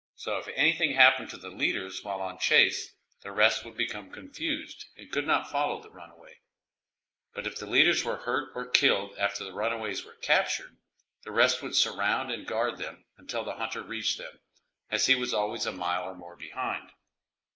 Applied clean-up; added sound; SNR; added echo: neural mask model Resemble Enhance denoiser.